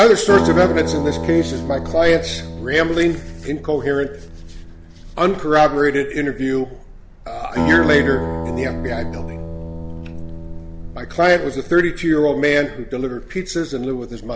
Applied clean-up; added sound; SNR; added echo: none; Acoustic guitar; 8 dB; none.